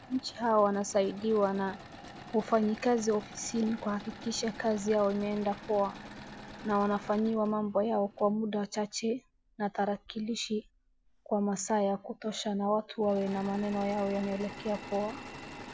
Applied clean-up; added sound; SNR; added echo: none; Engine / Mechanisms; 17 dB; none.